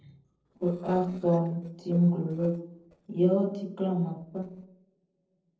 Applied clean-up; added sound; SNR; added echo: neural separator model SepFormer DNS4.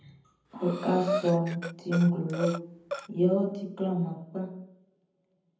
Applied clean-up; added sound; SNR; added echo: none; Breathing; 7 dB; reverberation time 0.8 s.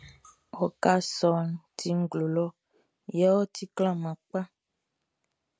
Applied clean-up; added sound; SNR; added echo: none; none; none; none.